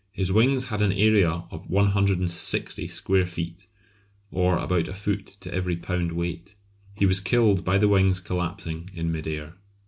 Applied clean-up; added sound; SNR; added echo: none; none; none; none.